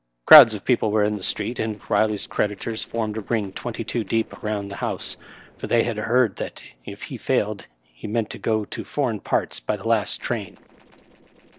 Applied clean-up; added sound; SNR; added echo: neural separator model SepFormer DNS4.